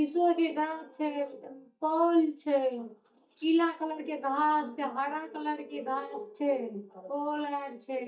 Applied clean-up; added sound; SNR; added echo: neural mask model DeepFilterNet 3.